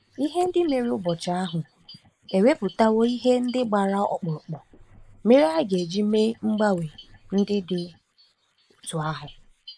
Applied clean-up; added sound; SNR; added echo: neural mask model Resemble Enhance denoiser.